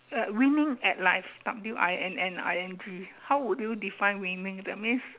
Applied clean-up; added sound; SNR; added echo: none; none; none; none.